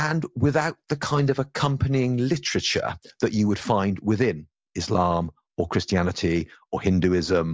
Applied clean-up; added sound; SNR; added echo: none; none; none; none.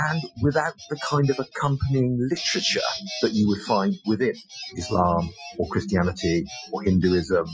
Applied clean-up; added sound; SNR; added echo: classical method Wiener filter.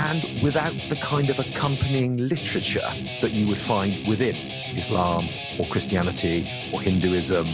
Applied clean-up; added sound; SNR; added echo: none; Guitar; 5 dB; none.